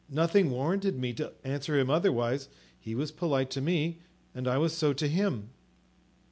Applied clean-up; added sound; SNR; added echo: none; none; none; none.